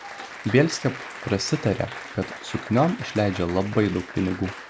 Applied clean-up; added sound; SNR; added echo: none; Applause; 13 dB; none.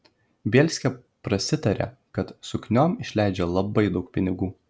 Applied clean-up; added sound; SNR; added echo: none; none; none; none.